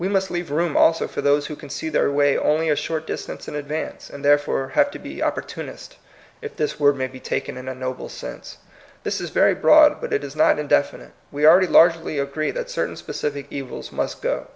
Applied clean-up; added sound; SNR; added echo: none; none; none; none.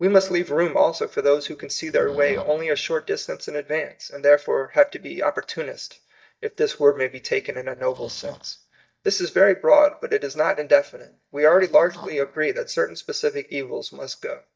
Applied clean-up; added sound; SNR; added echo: neural mask model DeepFilterNet 3.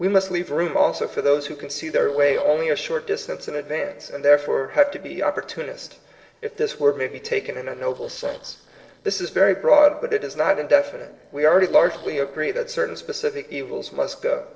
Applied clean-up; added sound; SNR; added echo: neural separator model SepFormer DNS4.